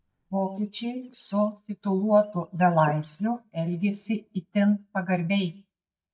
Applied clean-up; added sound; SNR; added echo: neural mask model DeepFilterNet 3.